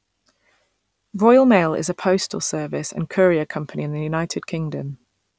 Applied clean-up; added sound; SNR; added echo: none; none; none; none.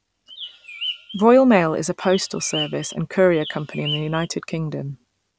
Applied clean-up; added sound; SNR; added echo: none; Bird; 12 dB; none.